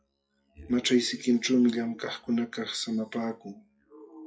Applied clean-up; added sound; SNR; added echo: classical method WPE with log-MMSE.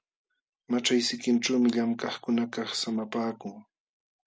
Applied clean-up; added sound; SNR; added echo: none; none; none; none.